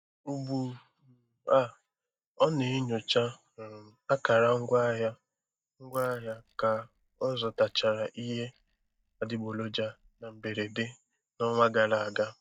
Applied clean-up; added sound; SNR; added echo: neural mask model DeepFilterNet 3.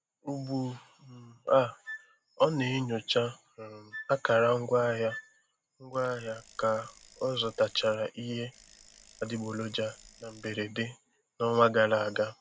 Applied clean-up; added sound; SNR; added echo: none; Bicycle + Wind instrument, woodwind instrument; 17 dB; none.